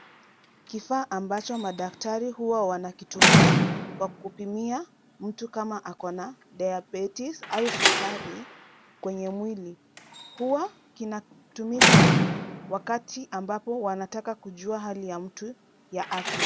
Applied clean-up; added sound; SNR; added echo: none; Slam; -5 dB; none.